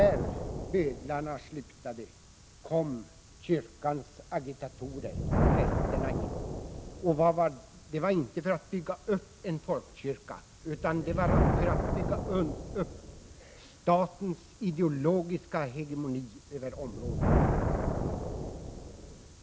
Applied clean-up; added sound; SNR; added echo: none; Thunder; 1 dB; none.